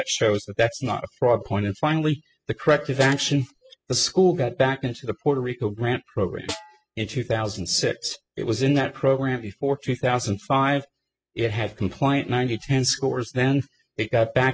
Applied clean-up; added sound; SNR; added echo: classical method spectral subtraction.